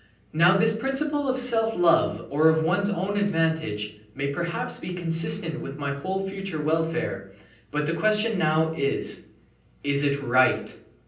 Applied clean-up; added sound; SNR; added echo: none; none; none; reverberation time 0.6 s.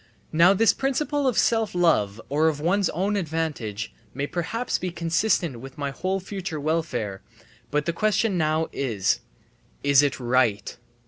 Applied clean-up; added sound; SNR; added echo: none; none; none; none.